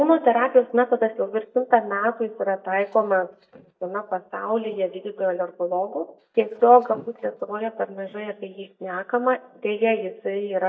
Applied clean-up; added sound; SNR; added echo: neural mask model DeepFilterNet 3.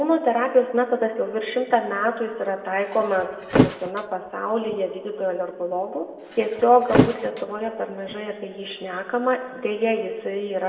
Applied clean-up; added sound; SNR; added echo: none; Thump, thud; 2 dB; reverberation time 1.6 s.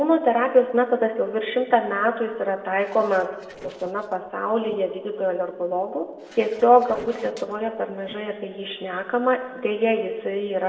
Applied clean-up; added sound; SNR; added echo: neural separator model SepFormer DNS4.